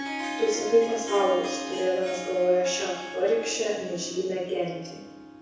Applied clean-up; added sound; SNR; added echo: none; Harp; 9 dB; reverberation time 1.0 s.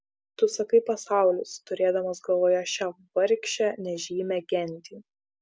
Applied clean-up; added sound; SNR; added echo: none; none; none; none.